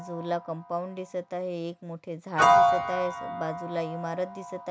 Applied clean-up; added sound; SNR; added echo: none; Piano; -5 dB; none.